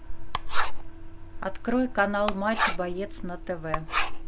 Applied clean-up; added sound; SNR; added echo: none; Writing; -3 dB; none.